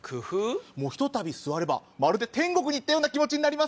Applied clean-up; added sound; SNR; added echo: none; none; none; none.